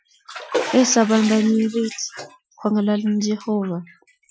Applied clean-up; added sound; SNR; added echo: classical method Wiener filter.